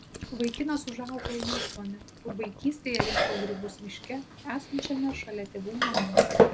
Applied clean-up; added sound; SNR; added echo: none; Chewing, mastication; -4 dB; none.